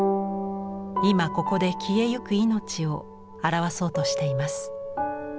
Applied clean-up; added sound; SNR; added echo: none; Bowed string instrument; 8 dB; none.